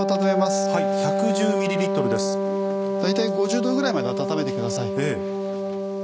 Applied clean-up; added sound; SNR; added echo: none; Wind instrument, woodwind instrument; -2 dB; none.